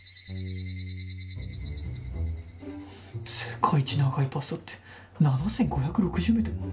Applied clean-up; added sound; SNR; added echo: none; Bass guitar; 13 dB; none.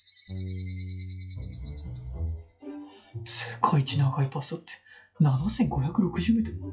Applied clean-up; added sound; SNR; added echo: classical method log-MMSE.